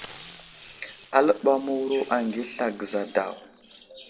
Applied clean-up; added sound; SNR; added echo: none; Fireworks; 18 dB; reverberation time 1.3 s.